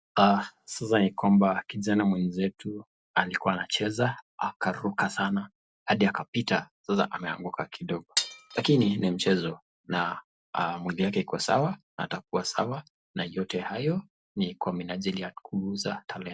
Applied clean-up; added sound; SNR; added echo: none; Glass; 7 dB; none.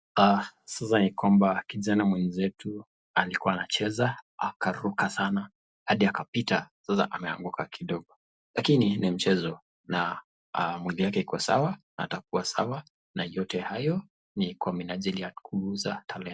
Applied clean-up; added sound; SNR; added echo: none; none; none; none.